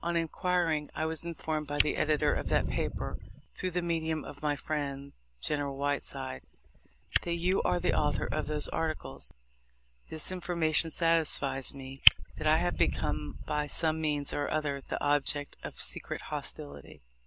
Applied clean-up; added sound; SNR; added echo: none; Fire; 4 dB; none.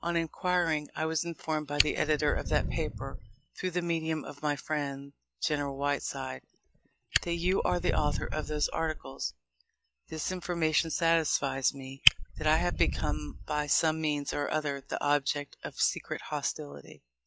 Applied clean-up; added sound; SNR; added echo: classical method log-MMSE.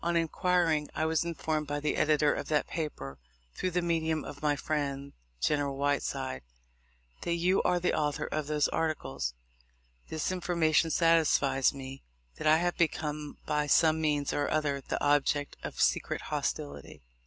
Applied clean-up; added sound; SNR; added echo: none; none; none; none.